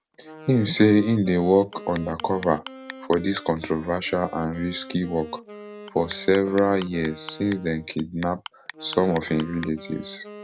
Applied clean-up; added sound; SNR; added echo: none; Clock + Wind instrument, woodwind instrument; 17 dB; none.